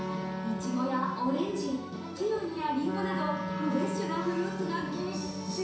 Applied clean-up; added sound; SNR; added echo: none; Wind instrument, woodwind instrument; 5 dB; reverberation time 0.7 s.